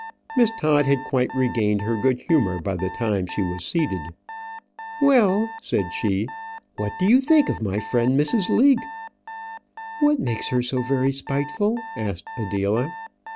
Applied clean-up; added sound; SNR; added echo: none; Alarm; 14 dB; none.